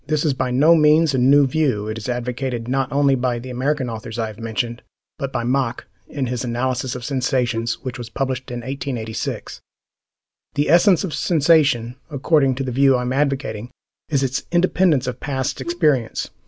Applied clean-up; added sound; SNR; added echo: none; Wind instrument, woodwind instrument; 11 dB; none.